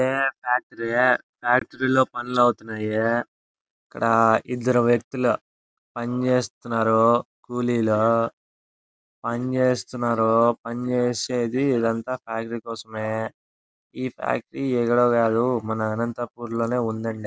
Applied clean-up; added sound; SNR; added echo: none; none; none; none.